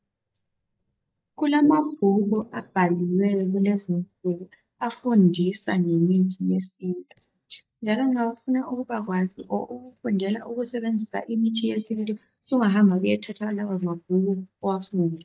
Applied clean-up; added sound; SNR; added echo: neural mask model DeepFilterNet 3.